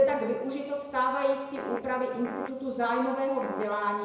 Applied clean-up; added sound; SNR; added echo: none; Fart; 7 dB; reverberation time 1.0 s.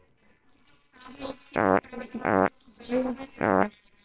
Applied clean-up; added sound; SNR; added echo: neural separator model SepFormer WHAMR!.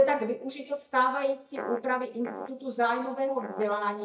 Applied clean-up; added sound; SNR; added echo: neural mask model DeepFilterNet 3.